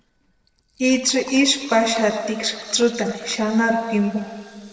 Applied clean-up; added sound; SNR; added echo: neural separator model SepFormer DNS4.